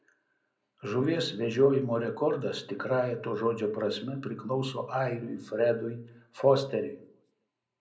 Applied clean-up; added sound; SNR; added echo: none; none; none; reverberation time 0.5 s.